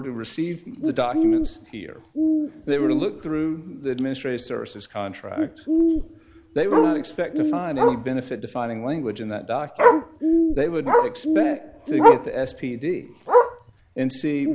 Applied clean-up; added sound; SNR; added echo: none; Bark + Bird; -4 dB; none.